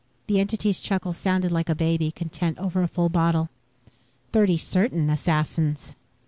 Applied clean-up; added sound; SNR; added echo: none; none; none; none.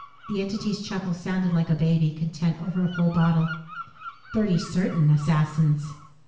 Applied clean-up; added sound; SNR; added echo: none; Bird vocalization, bird call, bird song; 19 dB; reverberation time 0.8 s.